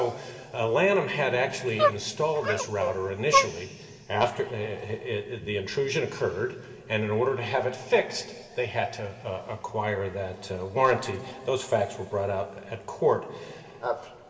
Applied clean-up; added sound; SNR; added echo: none; Dog; 2 dB; reverberation time 2.3 s.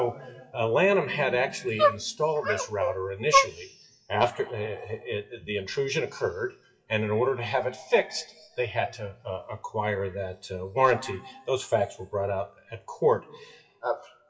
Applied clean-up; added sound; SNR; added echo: classical method WPE with log-MMSE.